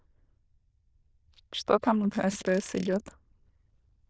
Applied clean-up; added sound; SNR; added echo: neural diffusion model UNIVERSE++.